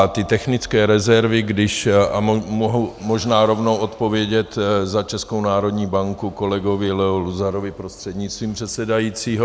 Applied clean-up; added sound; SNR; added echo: none; none; none; none.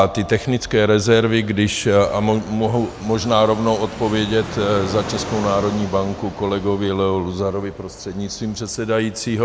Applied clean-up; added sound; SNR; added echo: none; Fixed-wing aircraft, airplane; 15 dB; none.